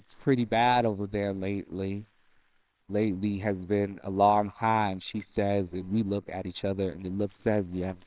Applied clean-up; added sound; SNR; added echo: neural separator model SepFormer WHAMR!.